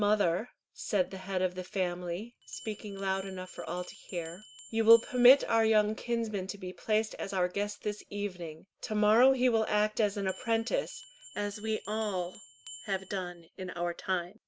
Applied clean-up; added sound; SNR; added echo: none; Bell; 20 dB; none.